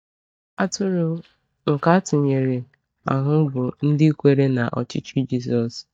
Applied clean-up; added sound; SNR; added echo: neural mask model DeepFilterNet 3.